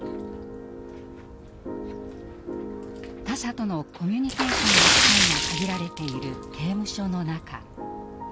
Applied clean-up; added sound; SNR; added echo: none; Splash, splatter; -3 dB; none.